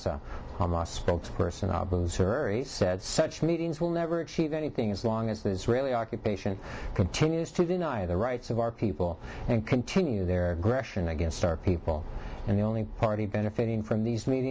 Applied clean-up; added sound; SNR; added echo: none; none; none; none.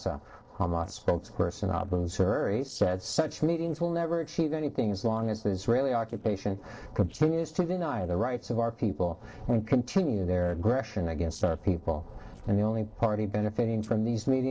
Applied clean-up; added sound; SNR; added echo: neural separator model SepFormer DNS4.